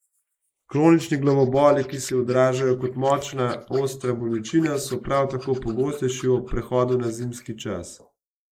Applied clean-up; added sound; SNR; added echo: neural mask model Resemble Enhance denoiser.